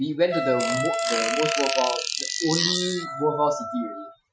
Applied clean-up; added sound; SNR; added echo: classical method Wiener filter.